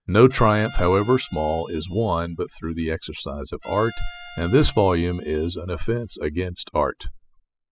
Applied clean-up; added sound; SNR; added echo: classical method spectral subtraction.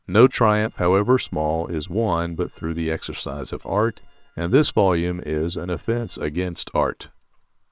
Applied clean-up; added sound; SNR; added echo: neural separator model SepFormer WHAM!.